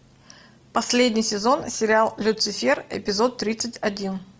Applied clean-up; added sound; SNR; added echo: none; none; none; none.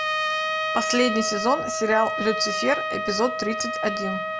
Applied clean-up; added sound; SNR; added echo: none; Trumpet; 1 dB; none.